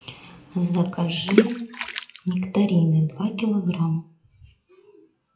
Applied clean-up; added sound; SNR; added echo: classical method WPE with log-MMSE.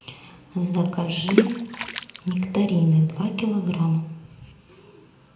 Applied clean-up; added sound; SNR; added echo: none; Water / Splash, splatter; 4 dB; reverberation time 0.7 s.